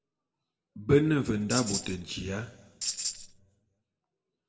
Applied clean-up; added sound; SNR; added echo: none; Tambourine; 4 dB; reverberation time 1.3 s.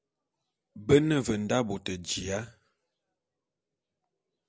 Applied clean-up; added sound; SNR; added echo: none; none; none; none.